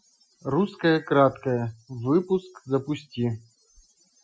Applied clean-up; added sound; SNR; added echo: classical method Wiener filter.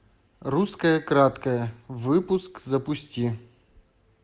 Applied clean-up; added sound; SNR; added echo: none; none; none; none.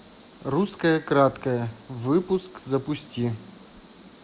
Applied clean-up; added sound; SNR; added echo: none; Cricket; 11 dB; none.